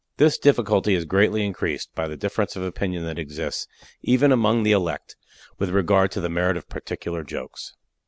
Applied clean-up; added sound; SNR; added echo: none; none; none; none.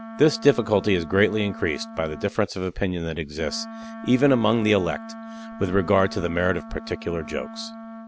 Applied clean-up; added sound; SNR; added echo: none; Wind instrument, woodwind instrument; 14 dB; none.